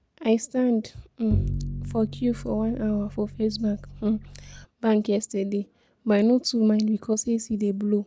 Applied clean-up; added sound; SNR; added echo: none; Bowed string instrument; 7 dB; none.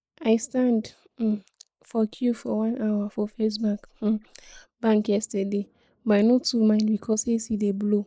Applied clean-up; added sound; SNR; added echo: neural mask model Resemble Enhance denoiser.